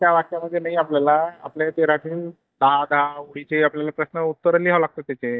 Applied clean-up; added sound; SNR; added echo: neural mask model DeepFilterNet 3.